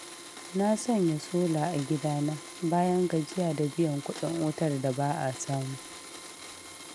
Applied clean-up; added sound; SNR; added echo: none; Domestic sounds, home sounds; 14 dB; none.